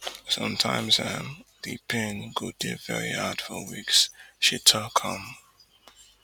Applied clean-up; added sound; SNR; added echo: none; none; none; none.